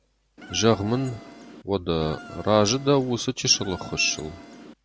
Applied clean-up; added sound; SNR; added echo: none; Insect; 17 dB; none.